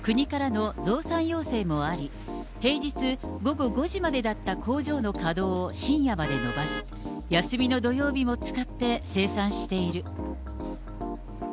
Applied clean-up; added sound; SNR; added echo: none; Vehicle horn, car horn, honking; 14 dB; none.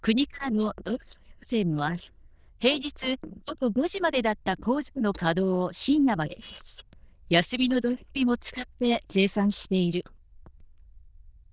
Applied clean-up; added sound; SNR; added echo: neural diffusion model UNIVERSE++.